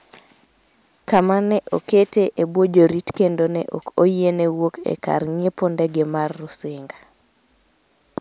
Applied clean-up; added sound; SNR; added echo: none; none; none; none.